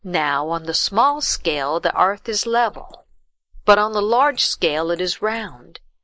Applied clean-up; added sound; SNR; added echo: neural mask model Resemble Enhance denoiser.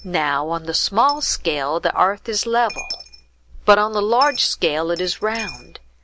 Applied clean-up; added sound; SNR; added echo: none; Coin (dropping); 17 dB; none.